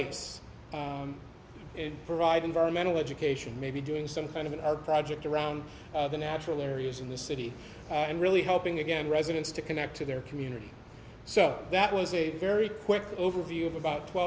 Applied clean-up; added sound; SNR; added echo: none; none; none; none.